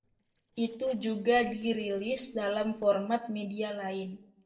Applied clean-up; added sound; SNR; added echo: neural separator model SepFormer DNS4.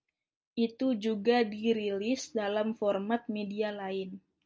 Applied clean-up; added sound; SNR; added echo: none; none; none; none.